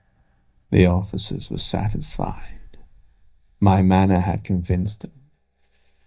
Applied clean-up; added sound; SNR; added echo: neural mask model DeepFilterNet 3.